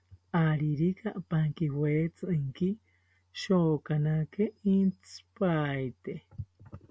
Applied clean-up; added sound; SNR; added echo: none; none; none; none.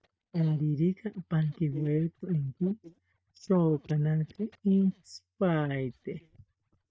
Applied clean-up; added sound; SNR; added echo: neural mask model DeepFilterNet 3.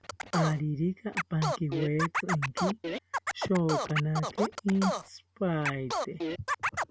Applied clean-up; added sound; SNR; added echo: none; Scratching (performance technique); 3 dB; none.